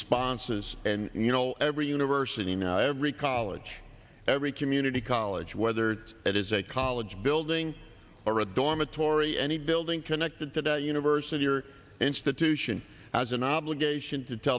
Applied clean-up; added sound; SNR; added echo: none; none; none; none.